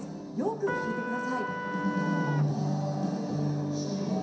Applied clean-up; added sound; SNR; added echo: none; Trumpet; 5 dB; reverberation time 0.7 s.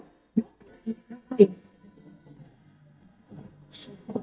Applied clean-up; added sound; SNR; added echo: neural mask model DeepFilterNet 3.